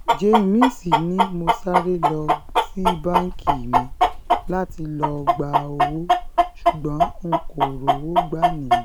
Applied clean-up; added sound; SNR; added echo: none; Chicken, rooster; -4 dB; none.